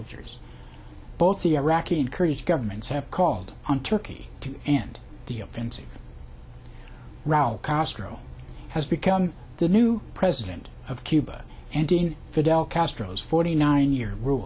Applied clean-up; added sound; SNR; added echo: none; none; none; none.